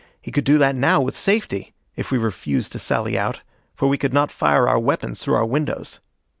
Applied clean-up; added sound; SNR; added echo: none; none; none; none.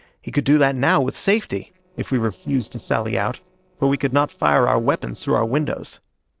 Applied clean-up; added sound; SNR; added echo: neural separator model SepFormer DNS4.